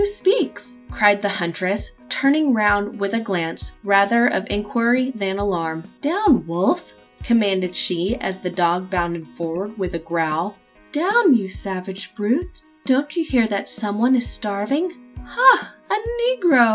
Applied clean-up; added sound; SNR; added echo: none; Keyboard (musical); 20 dB; none.